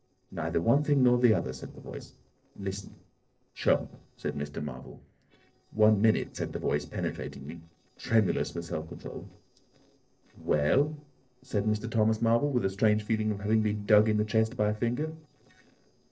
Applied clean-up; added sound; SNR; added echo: neural separator model SepFormer DNS4.